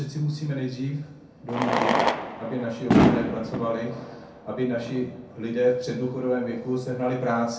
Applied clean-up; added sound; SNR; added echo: none; Fireworks; 0 dB; reverberation time 0.5 s.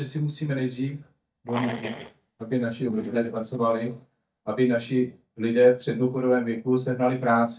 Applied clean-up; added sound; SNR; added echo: neural mask model DeepFilterNet 3.